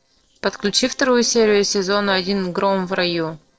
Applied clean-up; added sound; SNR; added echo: neural separator model SepFormer DNS4.